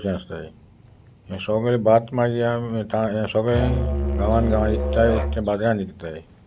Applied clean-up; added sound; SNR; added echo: none; Musical instrument; 1 dB; none.